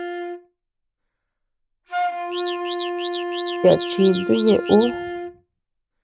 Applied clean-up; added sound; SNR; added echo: none; Alarm / Car + Wind instrument, woodwind instrument; 5 dB; none.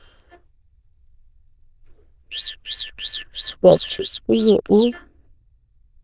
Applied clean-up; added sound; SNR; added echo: neural diffusion model UNIVERSE++.